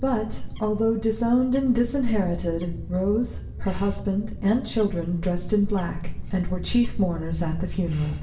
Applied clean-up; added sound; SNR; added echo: none; Bird; 12 dB; reverberation time 0.8 s.